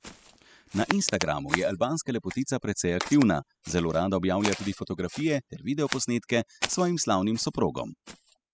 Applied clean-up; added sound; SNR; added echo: classical method spectral subtraction.